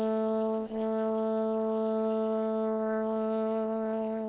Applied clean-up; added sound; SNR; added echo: neural separator model SepFormer WHAMR!.